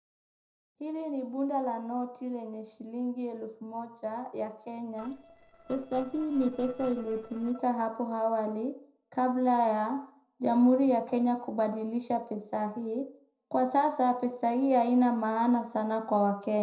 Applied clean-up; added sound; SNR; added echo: neural separator model SepFormer DNS4.